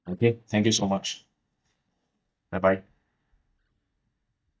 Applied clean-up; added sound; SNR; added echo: neural mask model DeepFilterNet 3.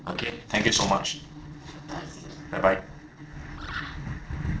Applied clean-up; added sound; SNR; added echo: neural separator model SepFormer DNS4.